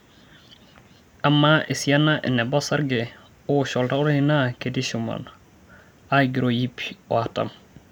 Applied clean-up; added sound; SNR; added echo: none; none; none; none.